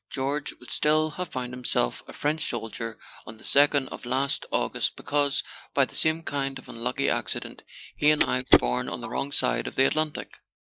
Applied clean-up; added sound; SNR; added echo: neural mask model Resemble Enhance denoiser.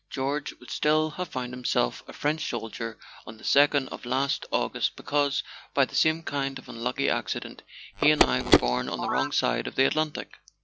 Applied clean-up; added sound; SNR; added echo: none; Telephone; 0 dB; none.